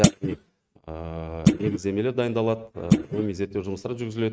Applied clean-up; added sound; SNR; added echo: neural mask model RNNoise.